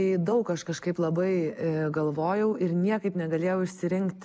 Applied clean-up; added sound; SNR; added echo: none; none; none; none.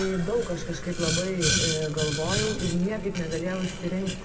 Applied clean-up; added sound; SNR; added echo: none; Boiling; 2 dB; reverberation time 1.4 s.